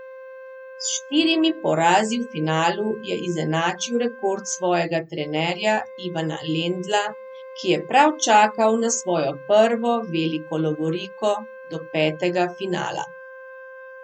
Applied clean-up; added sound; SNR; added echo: none; Wind instrument, woodwind instrument; 17 dB; none.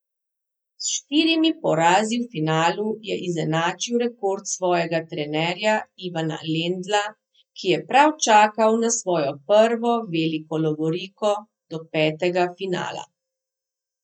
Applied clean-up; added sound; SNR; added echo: neural mask model DeepFilterNet 3.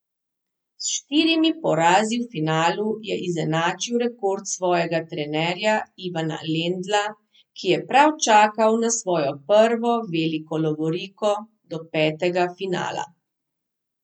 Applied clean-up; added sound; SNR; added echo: none; none; none; none.